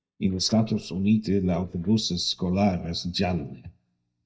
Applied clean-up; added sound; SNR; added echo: neural mask model DeepFilterNet 3.